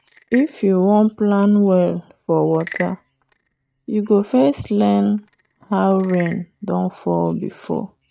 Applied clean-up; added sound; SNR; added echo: neural mask model RNNoise.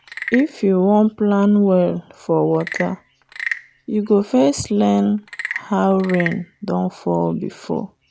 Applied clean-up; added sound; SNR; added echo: none; Wood / Percussion / Frog; 15 dB; none.